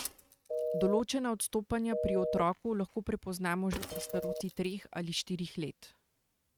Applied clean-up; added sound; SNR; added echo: neural mask model RNNoise.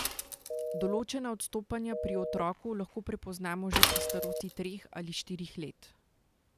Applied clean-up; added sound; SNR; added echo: none; Telephone + Mechanisms / Bicycle; -1 dB; none.